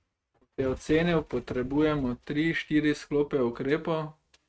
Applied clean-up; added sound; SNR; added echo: neural mask model RNNoise.